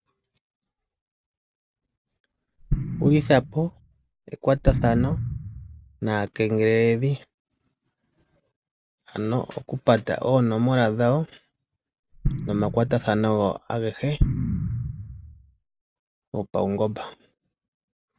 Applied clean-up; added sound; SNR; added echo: none; Explosion; 3 dB; none.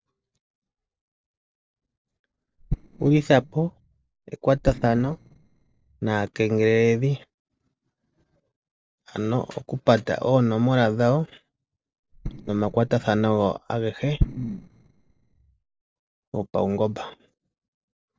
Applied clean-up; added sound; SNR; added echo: neural separator model SepFormer DNS4.